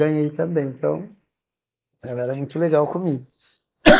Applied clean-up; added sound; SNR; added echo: neural mask model Resemble Enhance denoiser.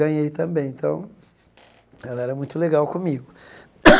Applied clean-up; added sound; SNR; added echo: none; none; none; none.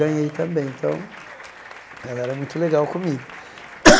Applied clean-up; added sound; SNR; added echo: none; Applause; 19 dB; none.